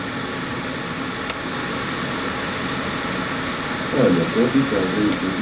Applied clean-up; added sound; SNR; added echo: none; Mechanical fan; 0 dB; reverberation time 0.3 s.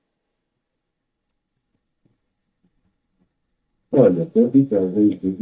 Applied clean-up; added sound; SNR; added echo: neural mask model DeepFilterNet 3.